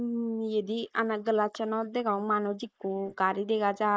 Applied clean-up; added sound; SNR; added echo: neural mask model Resemble Enhance denoiser.